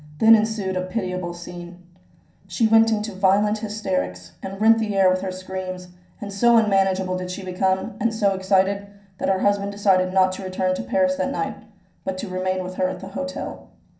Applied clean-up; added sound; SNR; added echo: none; none; none; reverberation time 0.6 s.